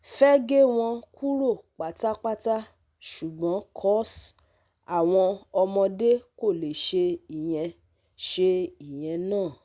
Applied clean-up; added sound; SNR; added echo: none; none; none; none.